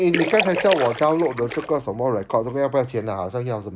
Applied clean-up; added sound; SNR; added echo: none; Splash, splatter; 6 dB; none.